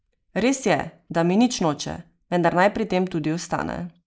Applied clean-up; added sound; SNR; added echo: neural mask model Resemble Enhance denoiser.